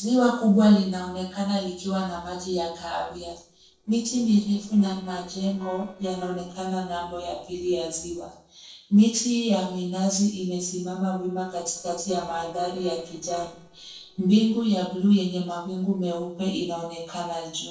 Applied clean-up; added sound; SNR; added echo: neural separator model SepFormer DNS4.